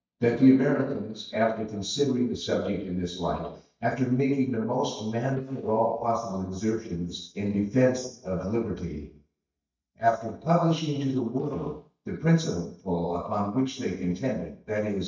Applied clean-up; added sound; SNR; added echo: neural mask model DeepFilterNet 3.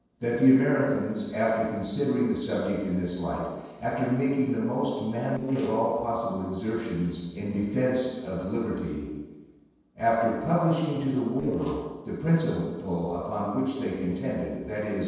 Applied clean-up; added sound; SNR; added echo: neural separator model SepFormer DNS4.